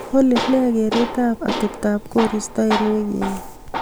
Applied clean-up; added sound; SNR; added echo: none; Tools; 8 dB; none.